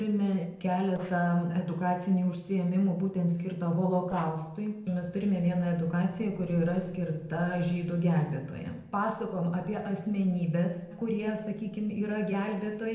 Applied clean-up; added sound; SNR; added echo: neural separator model SepFormer DNS4.